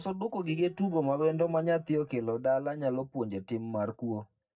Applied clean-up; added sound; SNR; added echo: neural mask model DeepFilterNet 3.